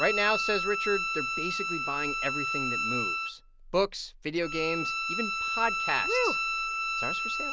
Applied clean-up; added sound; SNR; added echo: none; Bowed string instrument; -1 dB; none.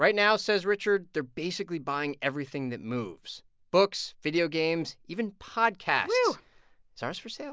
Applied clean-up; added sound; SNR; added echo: none; none; none; none.